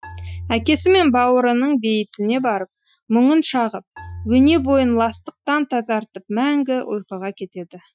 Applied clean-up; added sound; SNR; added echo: classical method Wiener filter.